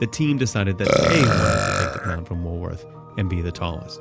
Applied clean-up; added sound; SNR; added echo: none; Burping, eructation; -1 dB; none.